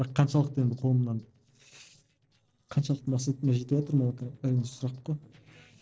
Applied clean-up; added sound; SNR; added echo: neural separator model SepFormer DNS4.